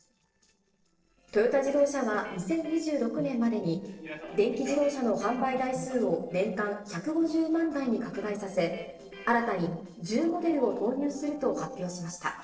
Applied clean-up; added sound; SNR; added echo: neural separator model SepFormer DNS4.